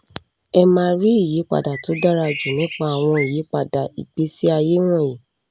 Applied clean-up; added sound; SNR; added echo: none; Bird; 12 dB; none.